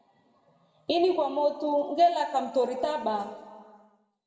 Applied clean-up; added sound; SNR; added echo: none; none; none; reverberation time 1.5 s.